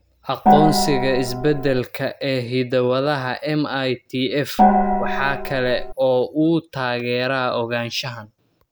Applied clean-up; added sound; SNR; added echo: none; Gong; -3 dB; none.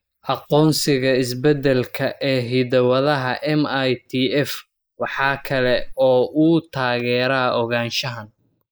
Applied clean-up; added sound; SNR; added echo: neural mask model Resemble Enhance denoiser.